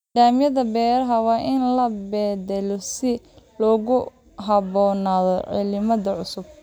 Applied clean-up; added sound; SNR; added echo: none; none; none; none.